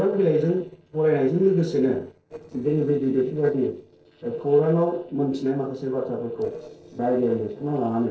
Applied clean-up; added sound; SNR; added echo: neural separator model SepFormer DNS4.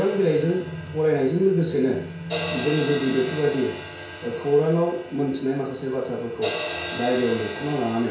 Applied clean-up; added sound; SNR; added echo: none; Crash cymbal; 11 dB; reverberation time 0.6 s.